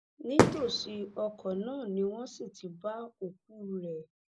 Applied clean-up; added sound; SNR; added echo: none; Fireworks; -2 dB; none.